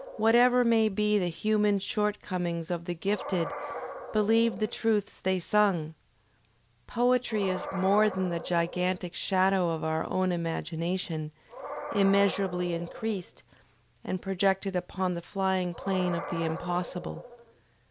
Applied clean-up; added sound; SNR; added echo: none; Animal; 13 dB; none.